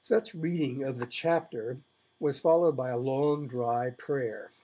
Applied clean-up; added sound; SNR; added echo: none; none; none; none.